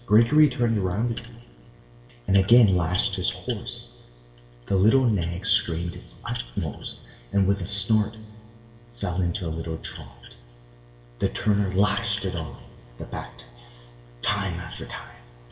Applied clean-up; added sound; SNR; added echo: none; none; none; reverberation time 1.5 s.